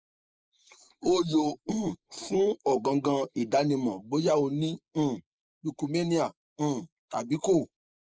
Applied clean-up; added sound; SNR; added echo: neural mask model Resemble Enhance denoiser.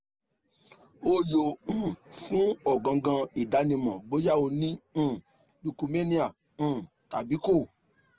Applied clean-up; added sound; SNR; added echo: none; none; none; none.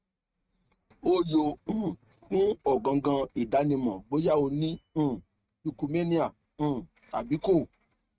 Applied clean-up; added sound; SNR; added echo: neural mask model RNNoise.